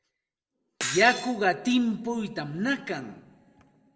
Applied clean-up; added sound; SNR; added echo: none; Shatter; 10 dB; reverberation time 1.4 s.